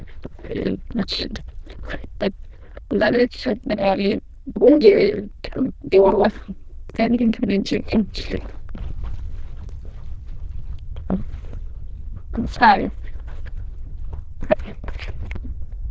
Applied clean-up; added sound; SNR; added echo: neural diffusion model UNIVERSE++.